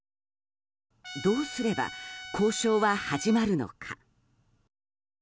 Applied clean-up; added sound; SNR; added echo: none; Trumpet; 12 dB; none.